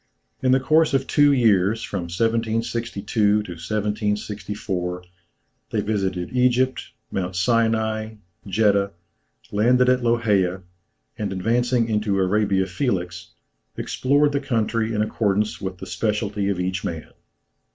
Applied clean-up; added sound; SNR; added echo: none; none; none; none.